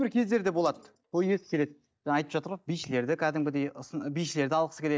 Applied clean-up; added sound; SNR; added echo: neural mask model DeepFilterNet 3.